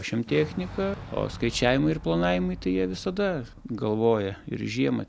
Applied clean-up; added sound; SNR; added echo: none; Boom; 15 dB; none.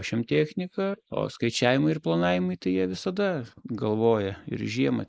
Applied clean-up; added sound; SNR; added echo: neural mask model Resemble Enhance denoiser.